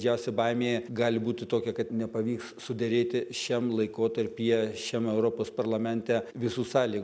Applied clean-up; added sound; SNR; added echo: none; none; none; none.